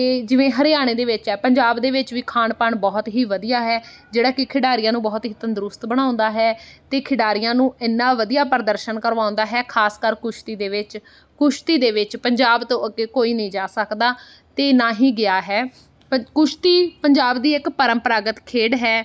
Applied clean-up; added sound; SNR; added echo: none; none; none; none.